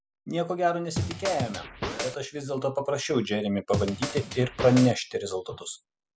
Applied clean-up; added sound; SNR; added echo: none; Scratching (performance technique); 5 dB; none.